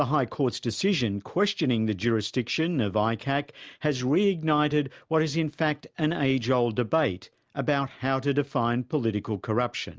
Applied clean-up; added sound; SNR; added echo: none; none; none; none.